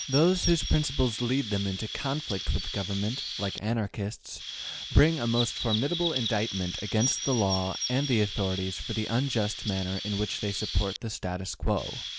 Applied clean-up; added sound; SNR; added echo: none; Chirp, tweet; 8 dB; none.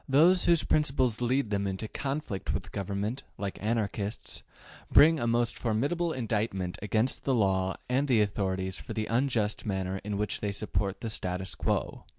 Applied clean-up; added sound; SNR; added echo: none; none; none; none.